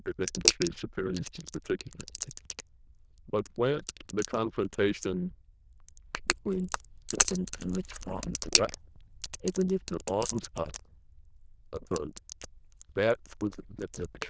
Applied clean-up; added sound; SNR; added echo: neural diffusion model UNIVERSE++.